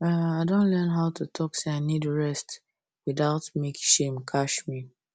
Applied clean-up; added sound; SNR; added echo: none; none; none; none.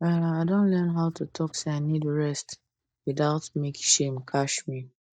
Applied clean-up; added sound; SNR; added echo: neural mask model DeepFilterNet 3.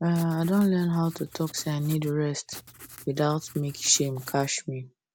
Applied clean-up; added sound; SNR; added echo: none; Writing; 20 dB; none.